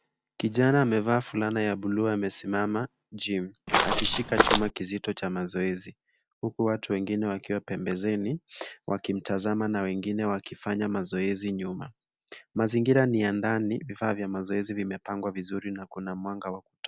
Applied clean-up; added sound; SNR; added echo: none; Walk, footsteps; -5 dB; none.